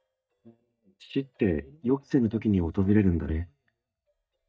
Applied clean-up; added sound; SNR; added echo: neural mask model DeepFilterNet 3.